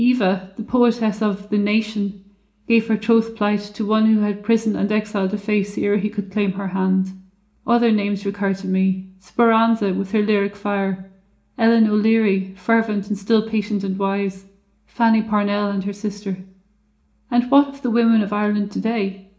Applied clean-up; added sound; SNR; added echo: none; none; none; reverberation time 0.4 s.